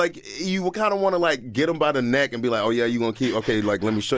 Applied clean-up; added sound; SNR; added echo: none; none; none; none.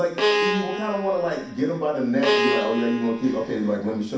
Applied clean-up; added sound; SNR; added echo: none; Bowed string instrument; 2 dB; reverberation time 0.6 s.